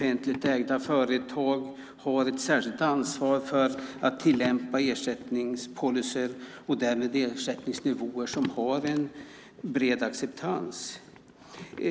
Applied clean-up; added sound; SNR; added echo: none; Run; 19 dB; none.